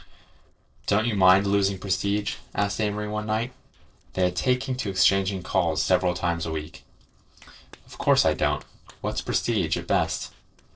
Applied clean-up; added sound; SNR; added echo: neural separator model SepFormer DNS4.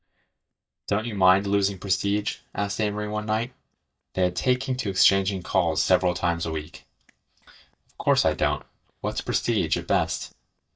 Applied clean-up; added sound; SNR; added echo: neural mask model DeepFilterNet 3.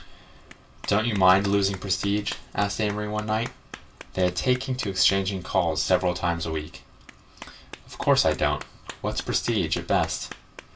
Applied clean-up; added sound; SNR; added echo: none; Clapping; 19 dB; reverberation time 0.1 s.